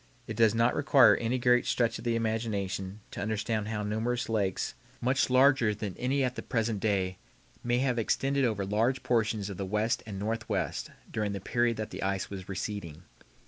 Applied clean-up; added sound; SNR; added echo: none; none; none; none.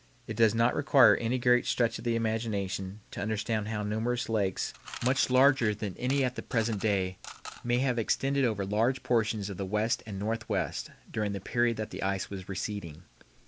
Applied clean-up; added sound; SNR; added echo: none; Coin (dropping) / Mechanisms; 17 dB; none.